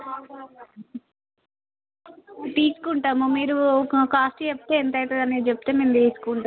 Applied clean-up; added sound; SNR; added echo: none; none; none; none.